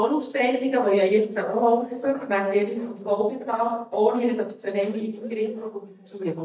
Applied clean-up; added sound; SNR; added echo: neural mask model DeepFilterNet 3.